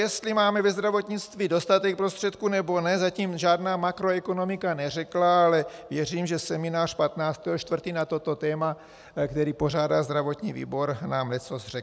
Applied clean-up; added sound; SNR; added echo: none; none; none; none.